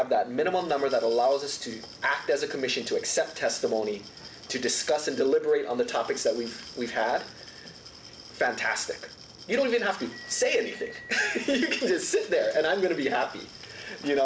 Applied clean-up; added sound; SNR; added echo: none; Glass + Telephone; 19 dB; none.